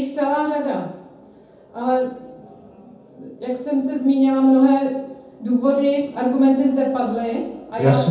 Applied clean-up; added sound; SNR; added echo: none; none; none; reverberation time 0.9 s.